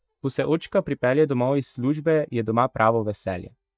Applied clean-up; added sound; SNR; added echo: neural mask model DeepFilterNet 3.